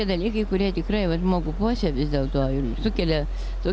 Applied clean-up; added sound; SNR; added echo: none; Mechanisms; 4 dB; none.